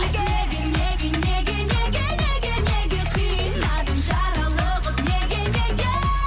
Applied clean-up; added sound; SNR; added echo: none; none; none; none.